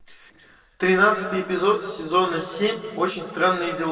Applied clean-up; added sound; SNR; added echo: neural separator model SepFormer DNS4.